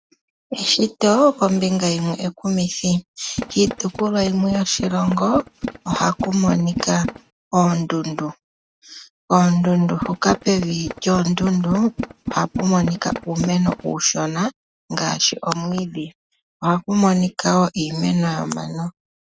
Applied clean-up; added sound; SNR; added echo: neural mask model RNNoise.